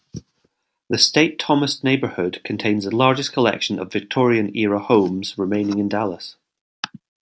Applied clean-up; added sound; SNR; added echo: none; none; none; none.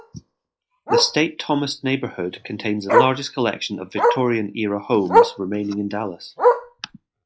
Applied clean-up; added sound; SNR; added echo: classical method log-MMSE.